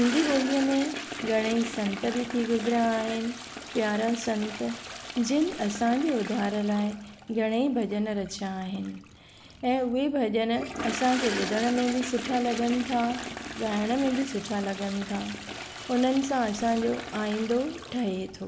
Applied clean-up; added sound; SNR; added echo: none; Toilet flush; 10 dB; none.